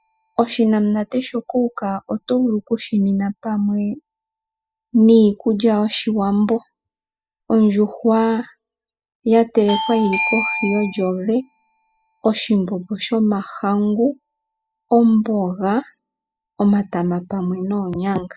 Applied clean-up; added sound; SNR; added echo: classical method spectral subtraction.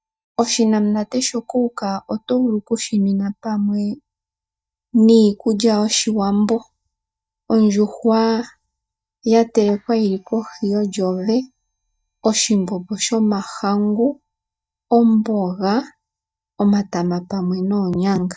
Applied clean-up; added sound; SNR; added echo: neural mask model DeepFilterNet 3.